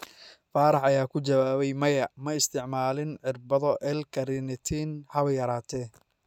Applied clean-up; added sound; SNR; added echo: none; none; none; none.